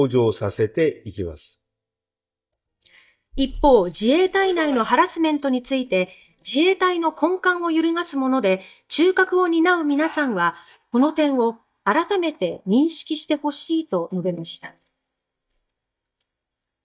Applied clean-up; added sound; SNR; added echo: neural mask model DeepFilterNet 3.